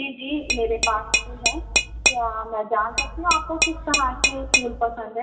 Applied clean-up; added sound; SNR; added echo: none; Tap / Glass; -2 dB; reverberation time 2.3 s.